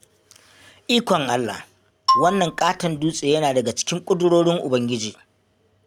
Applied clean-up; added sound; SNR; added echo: none; Marimba, xylophone; 3 dB; none.